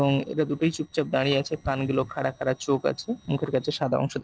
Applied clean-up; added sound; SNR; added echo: neural separator model SepFormer DNS4.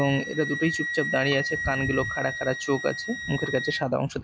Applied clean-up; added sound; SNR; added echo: none; Wind instrument, woodwind instrument; 5 dB; none.